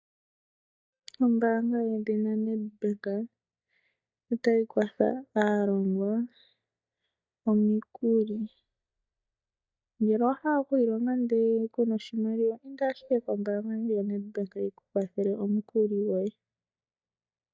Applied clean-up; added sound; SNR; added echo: neural mask model DeepFilterNet 3.